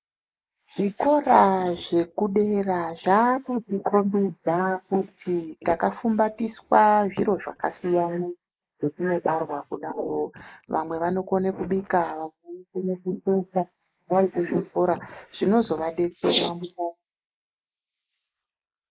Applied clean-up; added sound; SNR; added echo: neural mask model Resemble Enhance denoiser.